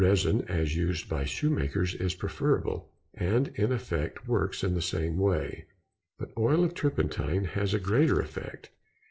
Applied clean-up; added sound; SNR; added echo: neural separator model SepFormer DNS4.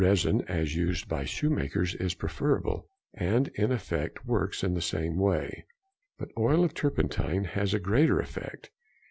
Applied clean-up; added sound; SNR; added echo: none; none; none; none.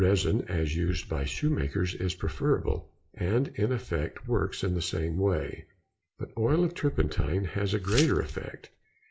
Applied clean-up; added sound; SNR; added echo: none; Glass; 11 dB; reverberation time 0.4 s.